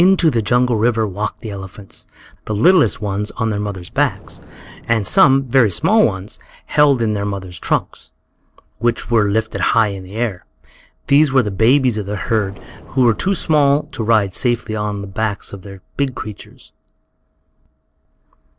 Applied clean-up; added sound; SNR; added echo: neural separator model SepFormer DNS4.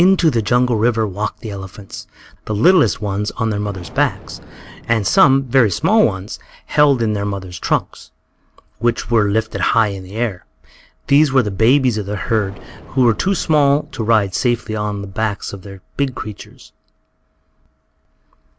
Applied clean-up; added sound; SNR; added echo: none; Explosion; 20 dB; none.